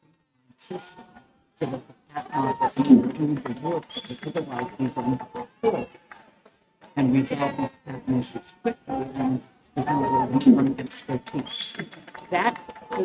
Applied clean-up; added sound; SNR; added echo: neural mask model RNNoise.